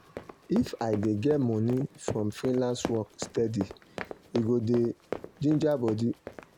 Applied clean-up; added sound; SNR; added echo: none; Run; 12 dB; none.